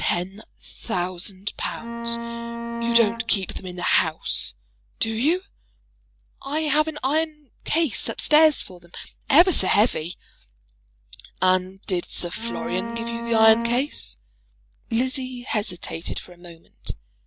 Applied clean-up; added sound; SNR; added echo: none; Bowed string instrument; 4 dB; none.